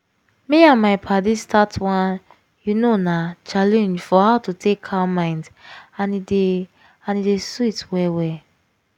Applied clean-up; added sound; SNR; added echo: none; none; none; none.